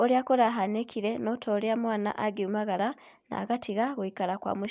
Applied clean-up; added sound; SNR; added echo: none; none; none; none.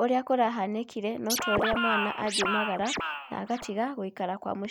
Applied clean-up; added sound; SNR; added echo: none; Scratching (performance technique); 1 dB; none.